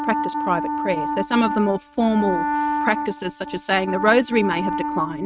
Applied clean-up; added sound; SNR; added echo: neural mask model RNNoise.